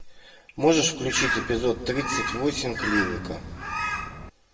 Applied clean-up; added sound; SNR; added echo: none; Bird; 4 dB; reverberation time 0.8 s.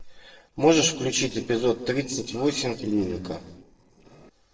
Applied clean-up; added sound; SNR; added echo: neural separator model SepFormer DNS4.